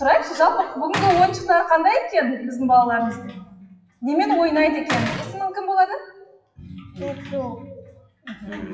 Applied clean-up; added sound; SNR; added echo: classical method WPE with log-MMSE.